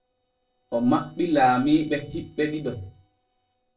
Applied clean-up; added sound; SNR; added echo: neural separator model SepFormer DNS4.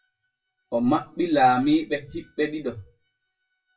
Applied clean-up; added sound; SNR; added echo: classical method WPE with log-MMSE.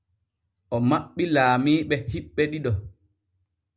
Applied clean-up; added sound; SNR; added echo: none; none; none; none.